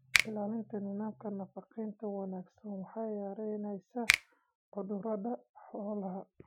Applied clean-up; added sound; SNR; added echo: classical method Wiener filter.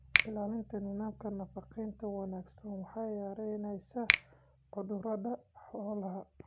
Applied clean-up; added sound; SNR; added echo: none; Finger snapping; -2 dB; none.